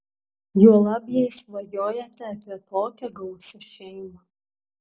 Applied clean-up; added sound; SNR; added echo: none; none; none; none.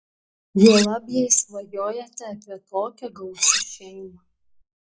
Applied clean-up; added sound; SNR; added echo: classical method log-MMSE.